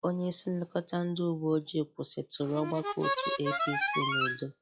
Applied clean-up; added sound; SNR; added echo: classical method log-MMSE.